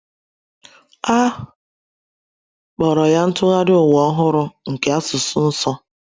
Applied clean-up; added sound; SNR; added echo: none; none; none; none.